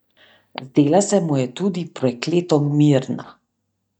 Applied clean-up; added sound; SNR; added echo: neural mask model DeepFilterNet 3.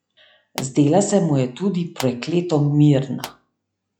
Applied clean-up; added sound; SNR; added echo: classical method log-MMSE.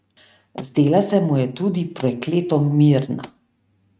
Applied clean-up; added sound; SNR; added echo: neural mask model RNNoise.